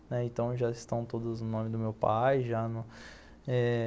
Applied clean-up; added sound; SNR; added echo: none; none; none; none.